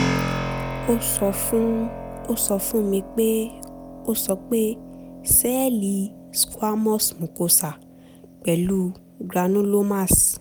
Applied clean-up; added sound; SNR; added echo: none; Keyboard (musical); 10 dB; none.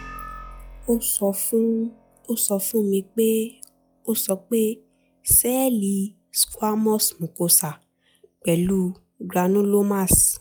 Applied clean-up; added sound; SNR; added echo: classical method log-MMSE.